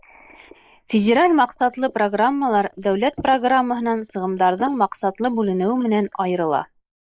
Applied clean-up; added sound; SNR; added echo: neural mask model Resemble Enhance denoiser.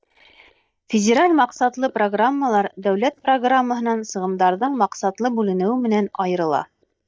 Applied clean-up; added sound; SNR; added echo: neural mask model DeepFilterNet 3.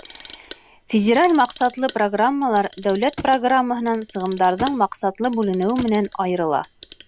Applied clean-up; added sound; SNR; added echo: none; Thump, thud + Clock; 13 dB; none.